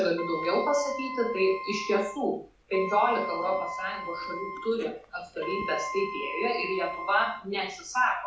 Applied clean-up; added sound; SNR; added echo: none; Wind instrument, woodwind instrument; 7 dB; none.